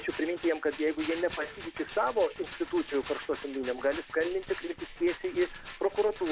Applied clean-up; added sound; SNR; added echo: none; Rattle; 12 dB; none.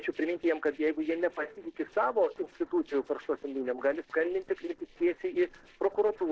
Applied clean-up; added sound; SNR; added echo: neural separator model SepFormer DNS4.